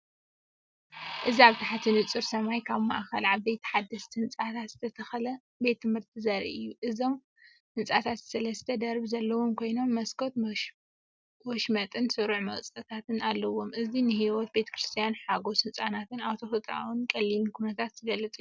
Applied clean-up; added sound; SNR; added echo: none; none; none; none.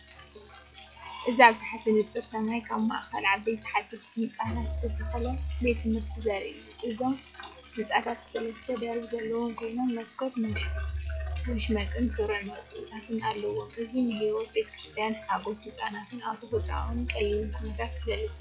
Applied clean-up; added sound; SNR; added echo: classical method log-MMSE.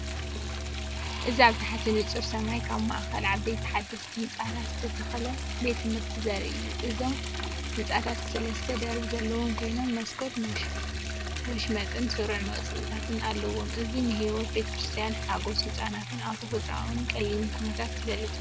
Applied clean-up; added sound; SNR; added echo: none; Musical instrument + Liquid; 2 dB; none.